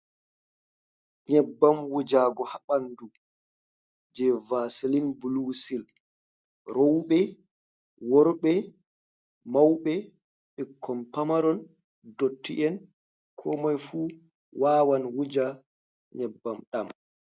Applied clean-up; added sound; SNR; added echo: none; none; none; none.